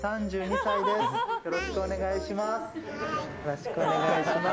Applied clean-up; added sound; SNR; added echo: none; none; none; none.